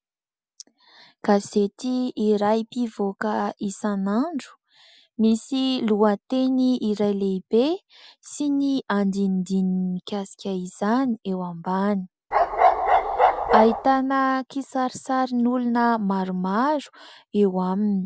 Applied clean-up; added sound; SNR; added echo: none; Bark; -3 dB; none.